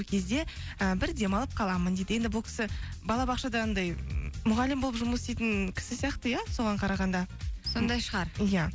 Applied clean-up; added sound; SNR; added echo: none; none; none; none.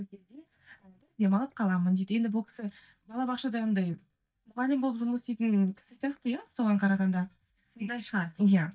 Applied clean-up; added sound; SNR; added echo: neural mask model DeepFilterNet 3.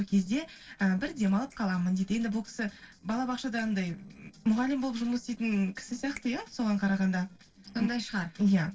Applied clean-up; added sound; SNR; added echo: neural separator model SepFormer DNS4.